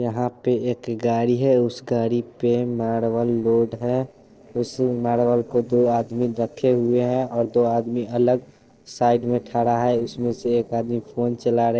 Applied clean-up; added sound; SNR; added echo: neural separator model SepFormer DNS4.